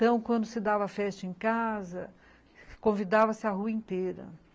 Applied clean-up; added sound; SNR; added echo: none; none; none; none.